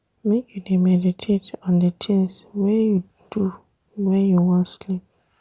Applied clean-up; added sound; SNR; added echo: none; none; none; none.